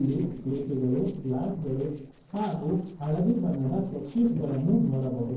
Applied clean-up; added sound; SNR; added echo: neural separator model SepFormer DNS4.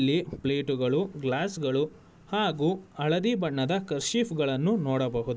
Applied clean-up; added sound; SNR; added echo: none; none; none; none.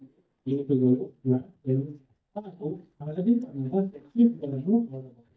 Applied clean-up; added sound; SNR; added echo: neural mask model DeepFilterNet 3.